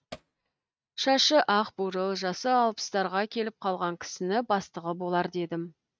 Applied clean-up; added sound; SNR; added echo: neural mask model RNNoise.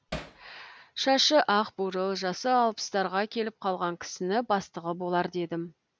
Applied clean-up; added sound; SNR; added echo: none; Hammer; 11 dB; none.